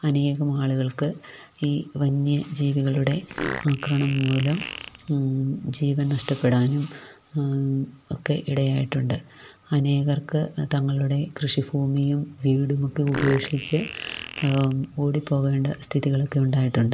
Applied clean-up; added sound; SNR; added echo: none; Fart; 12 dB; none.